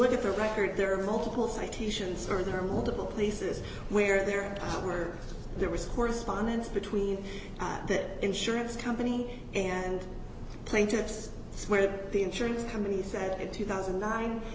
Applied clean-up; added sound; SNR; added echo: none; none; none; none.